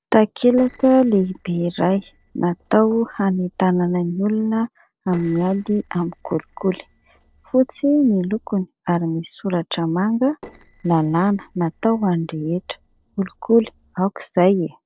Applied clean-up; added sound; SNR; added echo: neural separator model SepFormer DNS4.